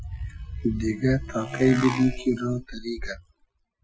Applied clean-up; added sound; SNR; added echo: classical method Wiener filter.